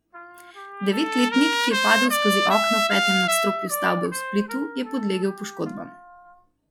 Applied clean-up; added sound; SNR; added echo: classical method log-MMSE.